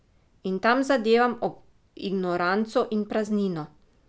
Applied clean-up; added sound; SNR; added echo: none; none; none; none.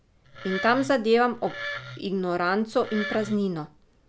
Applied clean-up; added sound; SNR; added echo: none; Wood; 11 dB; none.